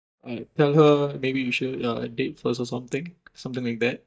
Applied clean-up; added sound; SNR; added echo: neural mask model DeepFilterNet 3.